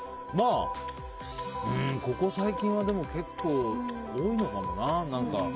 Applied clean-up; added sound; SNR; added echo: none; none; none; none.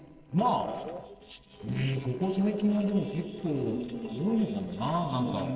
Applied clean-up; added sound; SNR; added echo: neural separator model SepFormer DNS4.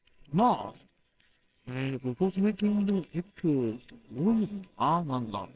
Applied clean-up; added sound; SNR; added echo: neural separator model SepFormer WHAMR!.